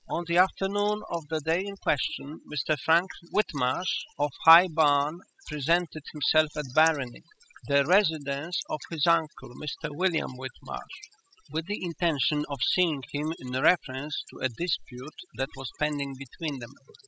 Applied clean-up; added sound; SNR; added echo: classical method spectral subtraction.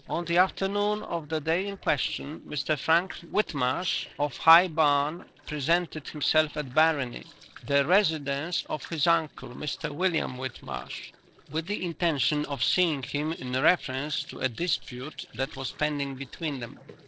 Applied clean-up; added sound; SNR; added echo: neural separator model SepFormer DNS4.